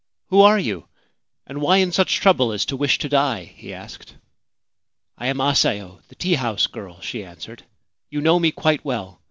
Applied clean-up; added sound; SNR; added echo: none; none; none; none.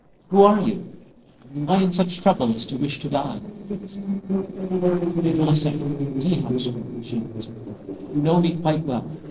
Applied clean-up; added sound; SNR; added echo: neural separator model SepFormer DNS4.